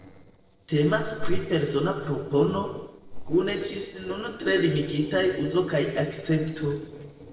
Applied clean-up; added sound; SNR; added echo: neural separator model SepFormer DNS4.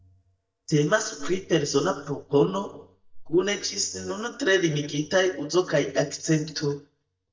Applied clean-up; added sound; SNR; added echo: neural mask model DeepFilterNet 3.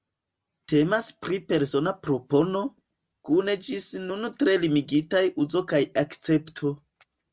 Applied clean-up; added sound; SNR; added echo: none; none; none; none.